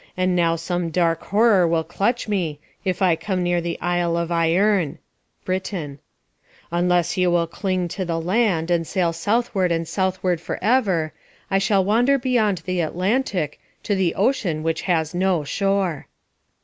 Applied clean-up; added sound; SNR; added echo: none; none; none; none.